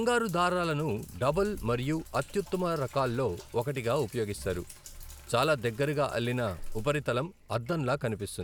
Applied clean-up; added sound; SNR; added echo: none; Sink (filling or washing); 15 dB; none.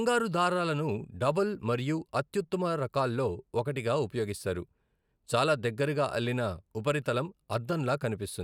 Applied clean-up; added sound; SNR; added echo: none; none; none; none.